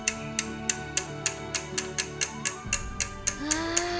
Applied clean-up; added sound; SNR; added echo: none; Mechanisms / Bicycle; -2 dB; none.